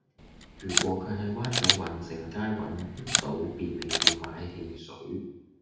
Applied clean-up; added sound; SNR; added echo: none; Camera; -3 dB; reverberation time 0.8 s.